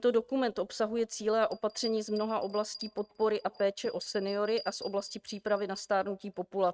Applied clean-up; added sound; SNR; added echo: neural mask model RNNoise.